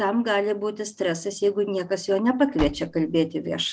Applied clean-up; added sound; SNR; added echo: none; Car; 13 dB; none.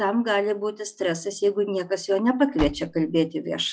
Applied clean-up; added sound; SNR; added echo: classical method log-MMSE.